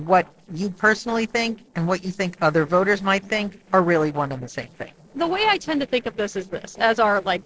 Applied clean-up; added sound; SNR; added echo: neural separator model SepFormer DNS4.